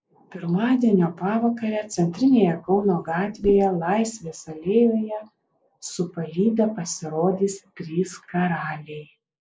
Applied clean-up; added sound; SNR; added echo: neural mask model Resemble Enhance denoiser.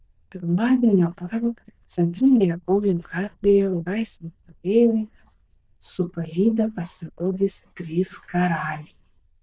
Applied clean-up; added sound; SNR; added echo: neural diffusion model UNIVERSE++.